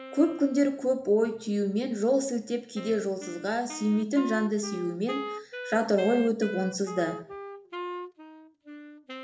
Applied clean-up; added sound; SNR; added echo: none; Wind instrument, woodwind instrument; 13 dB; reverberation time 0.4 s.